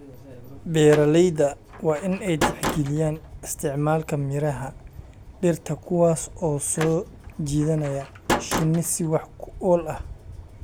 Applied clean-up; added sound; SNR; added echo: none; Slam; 7 dB; none.